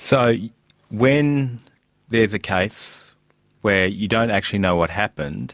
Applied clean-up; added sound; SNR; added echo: none; none; none; none.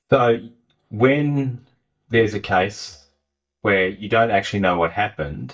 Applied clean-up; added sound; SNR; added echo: neural mask model DeepFilterNet 3.